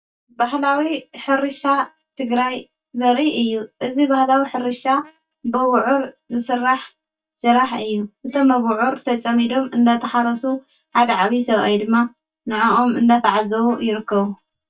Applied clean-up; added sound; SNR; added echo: neural mask model DeepFilterNet 3.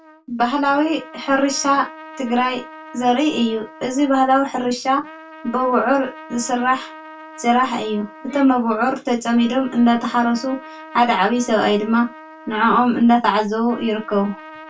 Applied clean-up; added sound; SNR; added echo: none; Trumpet; 20 dB; reverberation time 0.2 s.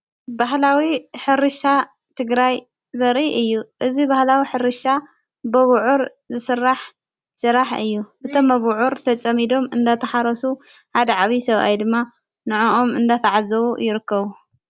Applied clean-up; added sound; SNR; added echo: none; none; none; none.